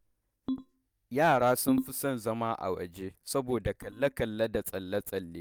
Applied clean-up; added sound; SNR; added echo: neural mask model DeepFilterNet 3.